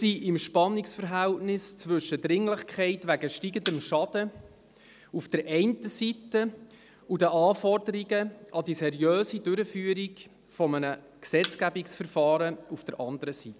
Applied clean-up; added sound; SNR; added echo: none; Thump, thud; 14 dB; none.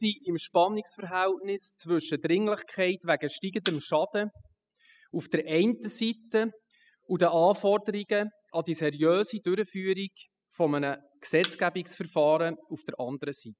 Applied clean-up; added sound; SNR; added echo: classical method spectral subtraction.